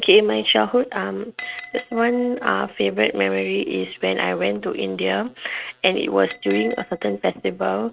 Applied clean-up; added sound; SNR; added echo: neural mask model RNNoise.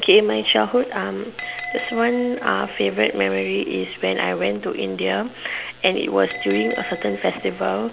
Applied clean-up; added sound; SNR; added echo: none; Bell; 16 dB; none.